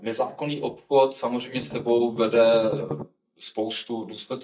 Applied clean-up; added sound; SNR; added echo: neural mask model DeepFilterNet 3.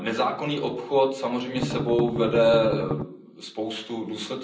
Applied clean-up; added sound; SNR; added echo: none; Strum; 4 dB; reverberation time 0.6 s.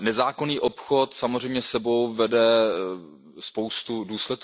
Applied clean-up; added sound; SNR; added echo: none; none; none; none.